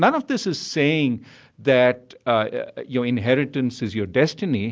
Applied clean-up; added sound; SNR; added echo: none; none; none; none.